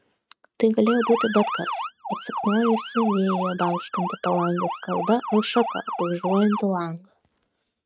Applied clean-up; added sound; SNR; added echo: neural mask model RNNoise.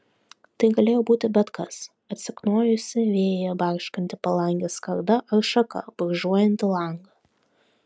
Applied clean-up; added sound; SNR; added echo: none; none; none; none.